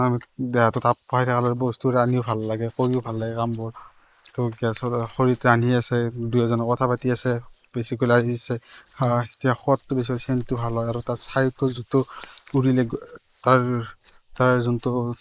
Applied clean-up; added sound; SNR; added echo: neural mask model Resemble Enhance denoiser.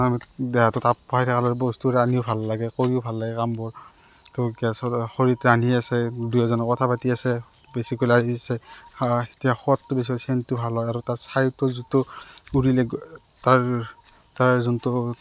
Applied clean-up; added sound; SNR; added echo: none; none; none; none.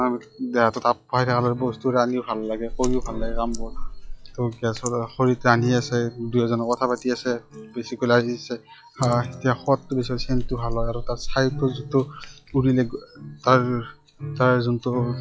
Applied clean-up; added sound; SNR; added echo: classical method log-MMSE.